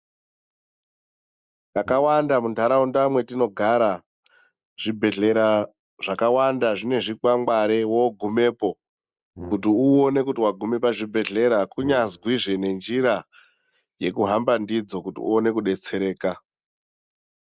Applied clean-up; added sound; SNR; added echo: neural mask model DeepFilterNet 3.